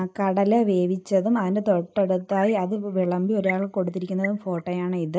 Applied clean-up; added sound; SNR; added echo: neural mask model Resemble Enhance denoiser.